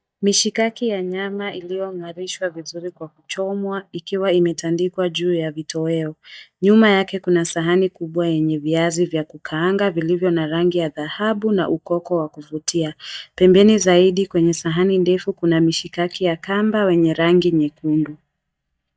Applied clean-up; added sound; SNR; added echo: neural mask model DeepFilterNet 3.